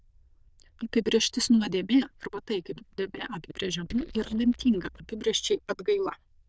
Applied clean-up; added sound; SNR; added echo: neural diffusion model UNIVERSE++.